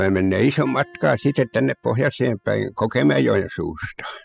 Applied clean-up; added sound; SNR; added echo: classical method spectral subtraction.